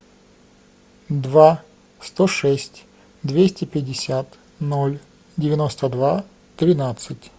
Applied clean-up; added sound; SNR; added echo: none; none; none; none.